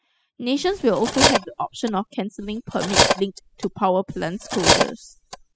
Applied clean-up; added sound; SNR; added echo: classical method spectral subtraction.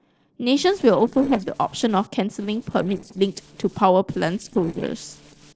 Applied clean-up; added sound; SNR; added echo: neural separator model SepFormer DNS4.